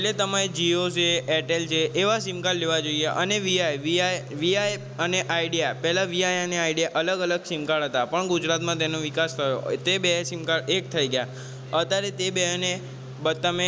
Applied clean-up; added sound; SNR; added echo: none; Organ; 14 dB; none.